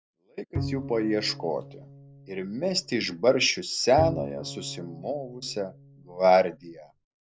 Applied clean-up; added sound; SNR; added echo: none; Bowed string instrument; 11 dB; none.